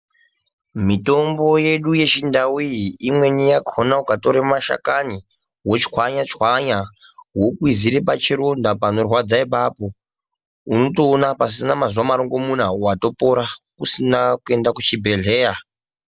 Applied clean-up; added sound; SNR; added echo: none; none; none; none.